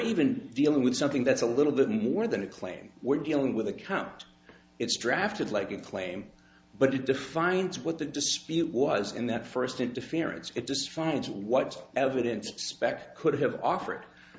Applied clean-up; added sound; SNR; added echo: none; none; none; none.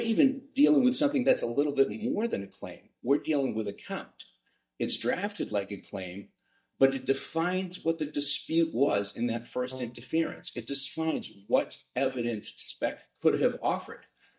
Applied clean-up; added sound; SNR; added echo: neural mask model DeepFilterNet 3.